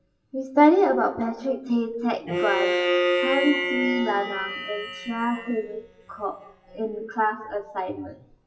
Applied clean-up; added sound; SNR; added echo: classical method WPE with log-MMSE.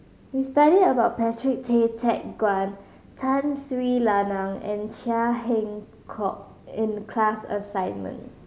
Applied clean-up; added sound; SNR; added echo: none; none; none; none.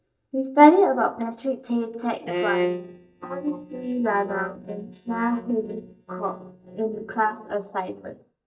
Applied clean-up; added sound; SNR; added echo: neural mask model DeepFilterNet 3.